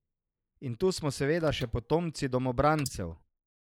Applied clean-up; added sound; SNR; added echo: neural mask model Resemble Enhance denoiser.